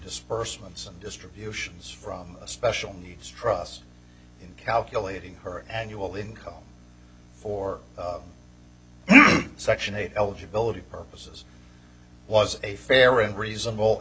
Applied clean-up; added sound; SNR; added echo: none; none; none; none.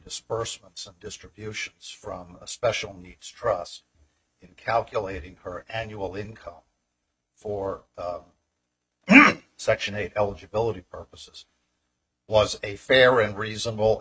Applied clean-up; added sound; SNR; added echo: neural mask model RNNoise.